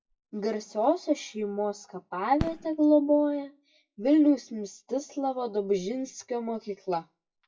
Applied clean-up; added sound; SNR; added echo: classical method WPE with log-MMSE.